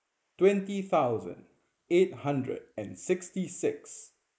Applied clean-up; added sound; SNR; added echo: neural mask model Resemble Enhance denoiser.